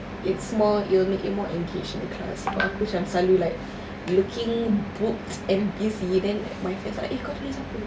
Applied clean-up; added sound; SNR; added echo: none; none; none; none.